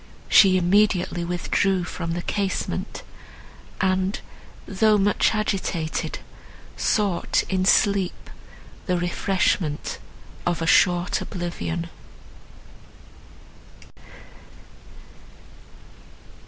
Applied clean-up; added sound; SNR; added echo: none; none; none; none.